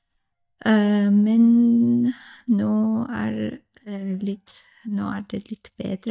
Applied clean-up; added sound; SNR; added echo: neural mask model DeepFilterNet 3.